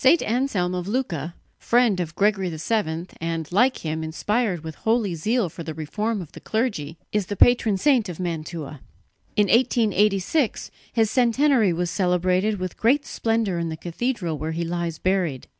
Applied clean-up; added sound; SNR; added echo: none; none; none; none.